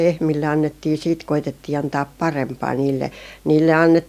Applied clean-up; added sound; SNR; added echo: none; none; none; none.